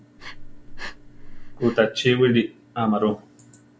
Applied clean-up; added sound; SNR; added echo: none; Breathing; 10 dB; none.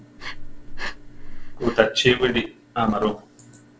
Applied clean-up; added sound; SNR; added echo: neural separator model SepFormer DNS4.